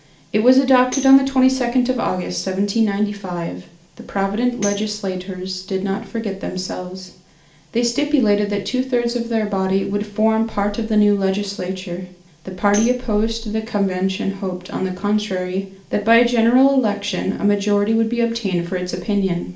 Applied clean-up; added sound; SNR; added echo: none; Tambourine; 17 dB; reverberation time 0.4 s.